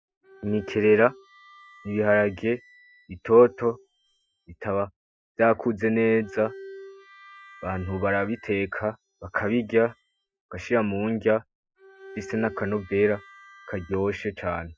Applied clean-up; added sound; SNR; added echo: classical method Wiener filter.